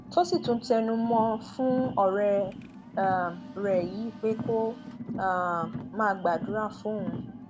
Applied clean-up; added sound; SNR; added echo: none; Car; 10 dB; none.